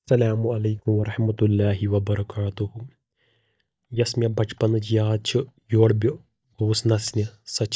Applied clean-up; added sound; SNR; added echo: neural mask model DeepFilterNet 3.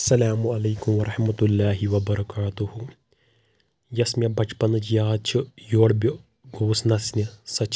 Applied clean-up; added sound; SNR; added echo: none; none; none; none.